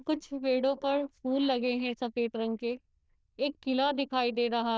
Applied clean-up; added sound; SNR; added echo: neural diffusion model UNIVERSE++.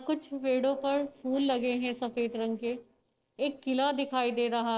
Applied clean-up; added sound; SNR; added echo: neural separator model SepFormer DNS4.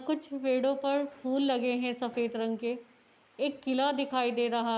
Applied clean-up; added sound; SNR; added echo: none; none; none; none.